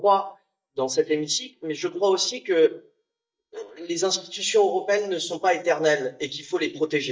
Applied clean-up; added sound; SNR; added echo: neural mask model DeepFilterNet 3.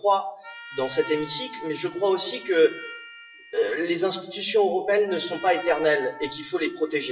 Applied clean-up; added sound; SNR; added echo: classical method WPE with log-MMSE.